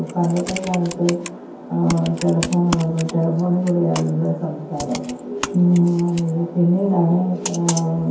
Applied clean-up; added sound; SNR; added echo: none; Computer keyboard; 13 dB; reverberation time 0.6 s.